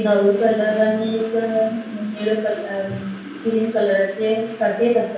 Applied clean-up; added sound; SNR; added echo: none; Train; 20 dB; reverberation time 0.7 s.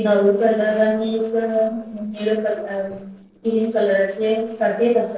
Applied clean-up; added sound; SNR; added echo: neural separator model SepFormer DNS4.